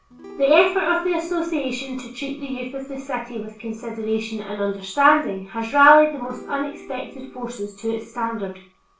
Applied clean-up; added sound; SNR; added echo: none; Acoustic guitar / Strum; 18 dB; reverberation time 0.3 s.